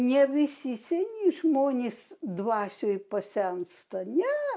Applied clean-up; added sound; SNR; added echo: none; none; none; none.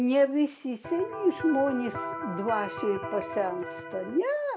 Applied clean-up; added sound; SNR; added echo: none; Electric guitar; 9 dB; none.